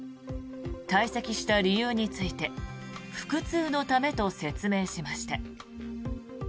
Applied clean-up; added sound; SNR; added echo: none; none; none; none.